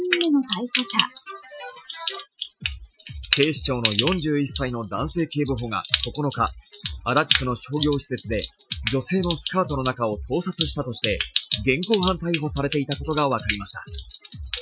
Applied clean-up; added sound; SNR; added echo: classical method Wiener filter.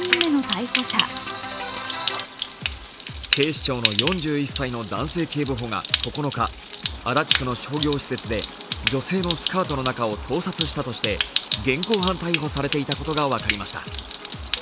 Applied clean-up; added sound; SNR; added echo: none; Stream; 3 dB; none.